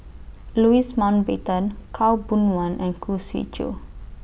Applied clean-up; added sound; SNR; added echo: none; none; none; none.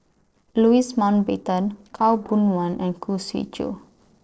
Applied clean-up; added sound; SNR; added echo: neural separator model SepFormer DNS4.